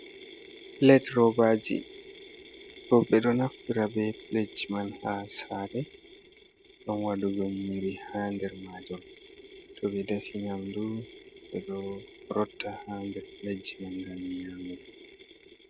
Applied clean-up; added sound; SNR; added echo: neural mask model RNNoise.